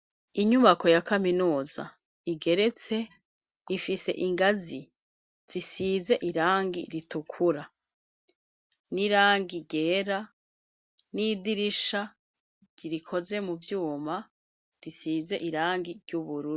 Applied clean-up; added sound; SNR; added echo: none; none; none; none.